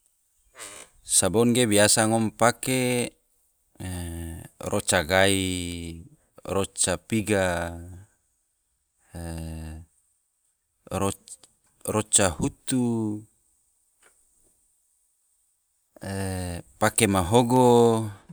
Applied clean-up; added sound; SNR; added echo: none; none; none; none.